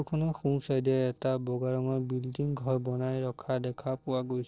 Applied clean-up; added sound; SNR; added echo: neural separator model SepFormer DNS4.